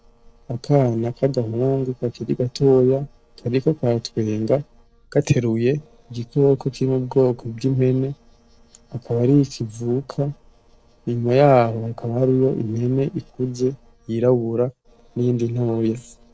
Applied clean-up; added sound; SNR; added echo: neural separator model SepFormer DNS4.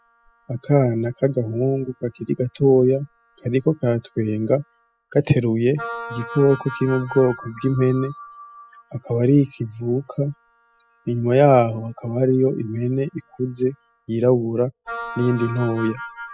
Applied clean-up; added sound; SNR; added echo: classical method spectral subtraction.